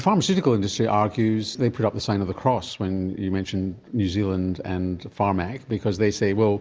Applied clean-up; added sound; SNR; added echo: none; none; none; none.